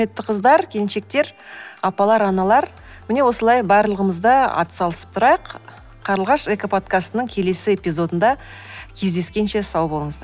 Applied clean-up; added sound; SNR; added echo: none; none; none; none.